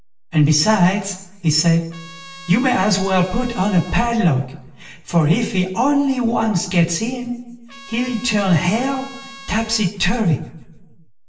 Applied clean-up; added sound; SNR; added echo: none; Trumpet; 20 dB; reverberation time 0.8 s.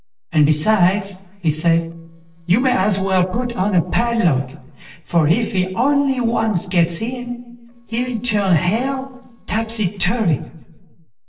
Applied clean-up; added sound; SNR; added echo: neural separator model SepFormer DNS4.